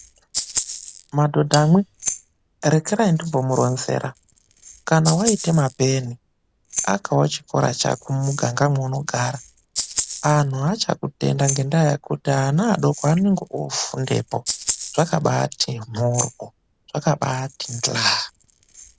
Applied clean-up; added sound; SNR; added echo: none; Cutlery, silverware + Rattle (instrument); 11 dB; none.